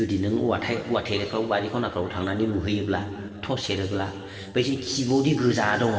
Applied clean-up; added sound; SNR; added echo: neural separator model SepFormer DNS4.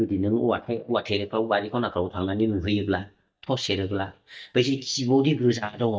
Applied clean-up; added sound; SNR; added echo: neural mask model DeepFilterNet 3.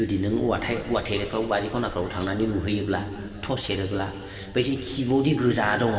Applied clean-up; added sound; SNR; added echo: none; Bell / Train; 18 dB; reverberation time 2.4 s.